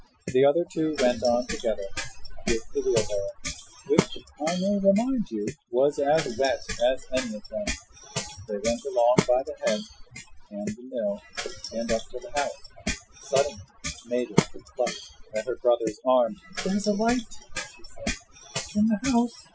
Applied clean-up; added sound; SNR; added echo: classical method Wiener filter.